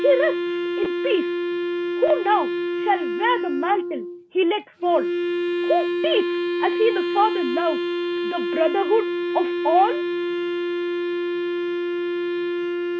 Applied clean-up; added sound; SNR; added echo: none; Wind instrument, woodwind instrument; 0 dB; none.